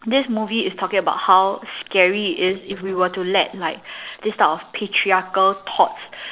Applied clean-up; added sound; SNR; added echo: neural separator model SepFormer DNS4.